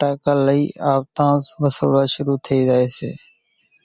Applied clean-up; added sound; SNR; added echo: none; none; none; none.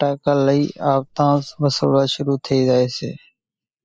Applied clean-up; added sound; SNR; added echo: neural mask model Resemble Enhance denoiser.